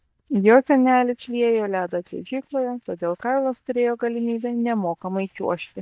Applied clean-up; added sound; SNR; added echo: neural mask model DeepFilterNet 3.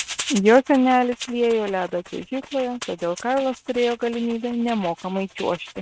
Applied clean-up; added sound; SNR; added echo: neural mask model RNNoise.